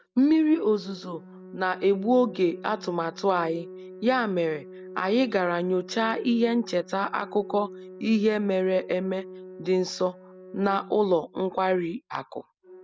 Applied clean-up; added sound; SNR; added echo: none; Organ; 18 dB; none.